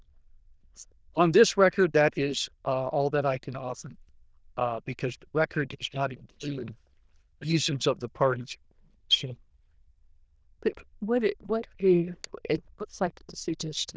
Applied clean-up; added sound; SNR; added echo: neural diffusion model UNIVERSE++.